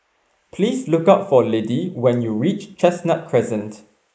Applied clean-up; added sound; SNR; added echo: neural mask model Resemble Enhance denoiser.